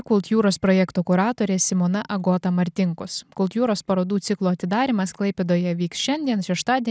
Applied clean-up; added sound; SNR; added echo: none; none; none; none.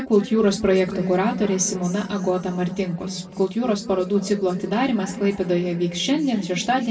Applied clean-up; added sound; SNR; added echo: none; none; none; reverberation time 2.5 s.